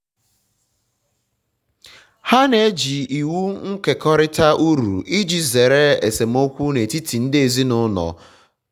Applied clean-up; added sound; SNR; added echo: none; none; none; none.